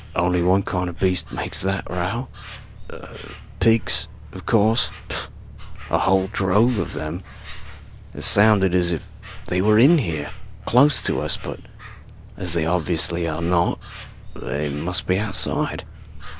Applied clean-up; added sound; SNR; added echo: none; Insect; 12 dB; none.